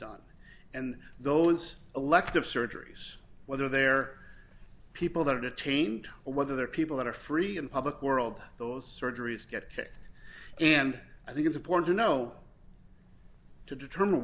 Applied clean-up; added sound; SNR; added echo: none; none; none; none.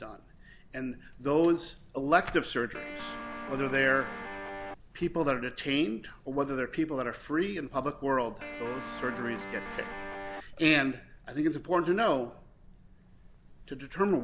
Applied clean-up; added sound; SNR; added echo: none; Guitar; 9 dB; none.